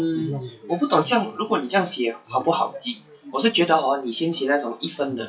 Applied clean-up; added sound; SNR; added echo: classical method WPE with log-MMSE.